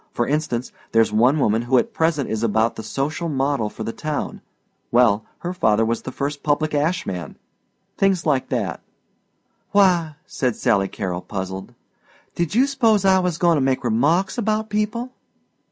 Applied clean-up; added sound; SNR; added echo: none; none; none; none.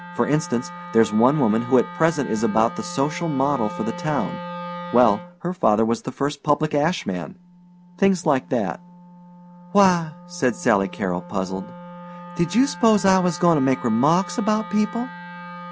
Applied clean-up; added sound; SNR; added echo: none; Wind instrument, woodwind instrument; 14 dB; none.